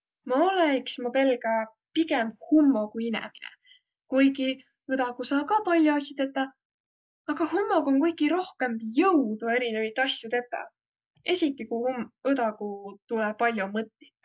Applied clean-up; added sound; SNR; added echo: none; none; none; none.